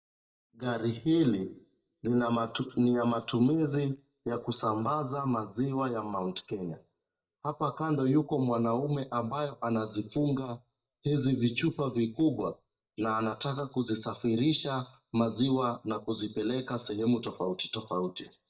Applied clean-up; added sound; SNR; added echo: neural mask model DeepFilterNet 3.